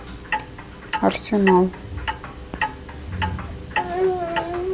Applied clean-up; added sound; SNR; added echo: none; Clock; 5 dB; none.